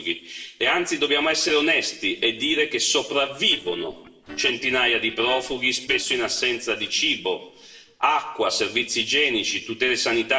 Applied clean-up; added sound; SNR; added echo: neural separator model SepFormer DNS4.